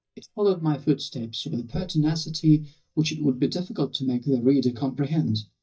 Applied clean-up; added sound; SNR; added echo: neural mask model DeepFilterNet 3.